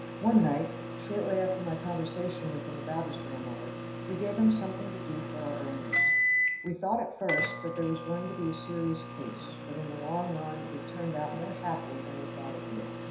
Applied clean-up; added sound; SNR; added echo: none; Microwave oven; 2 dB; reverberation time 0.7 s.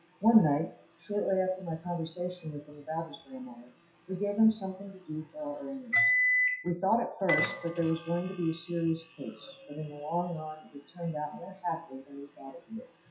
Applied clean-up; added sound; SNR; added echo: classical method WPE with log-MMSE.